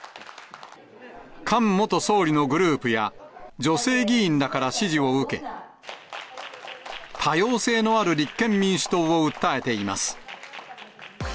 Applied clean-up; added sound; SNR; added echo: none; none; none; none.